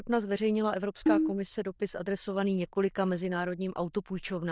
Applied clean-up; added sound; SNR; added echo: neural diffusion model UNIVERSE++.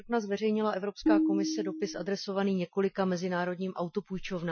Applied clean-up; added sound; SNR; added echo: classical method Wiener filter.